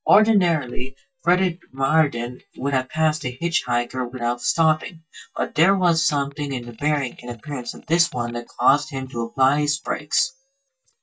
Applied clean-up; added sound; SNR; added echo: neural mask model DeepFilterNet 3.